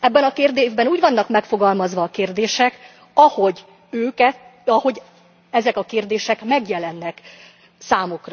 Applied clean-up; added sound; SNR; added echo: none; none; none; none.